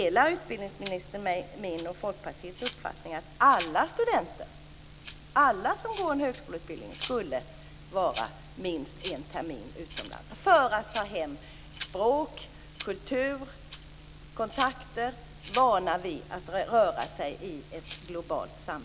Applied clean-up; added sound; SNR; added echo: none; Rattle (instrument); 18 dB; none.